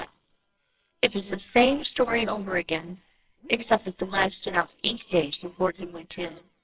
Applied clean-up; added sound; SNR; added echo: neural separator model SepFormer WHAMR!.